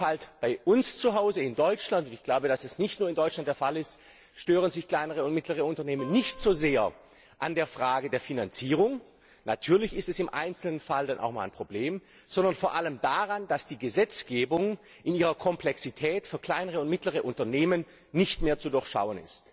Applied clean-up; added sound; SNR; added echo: none; Acoustic guitar; 18 dB; none.